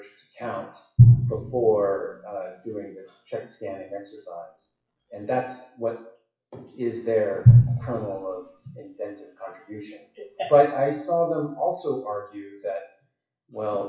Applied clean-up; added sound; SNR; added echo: classical method WPE with log-MMSE.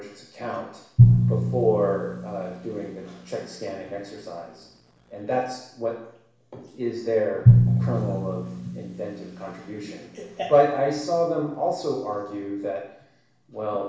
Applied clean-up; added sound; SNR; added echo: none; Drum; -2 dB; reverberation time 0.7 s.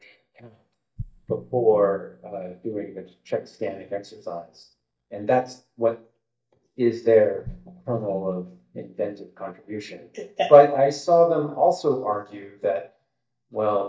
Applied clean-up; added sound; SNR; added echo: neural mask model DeepFilterNet 3.